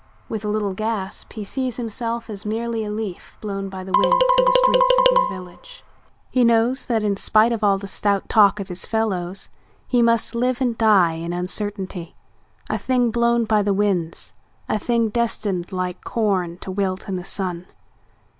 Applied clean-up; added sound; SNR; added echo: none; Marimba, xylophone; -4 dB; none.